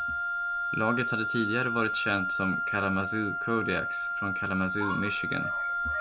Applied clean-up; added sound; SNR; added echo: none; Wind instrument, woodwind instrument; -1 dB; none.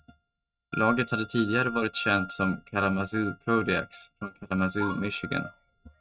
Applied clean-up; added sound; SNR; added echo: neural mask model RNNoise.